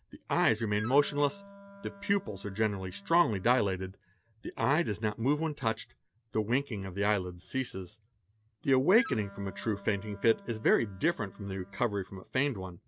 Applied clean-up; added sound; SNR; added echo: none; Wind instrument, woodwind instrument; 19 dB; none.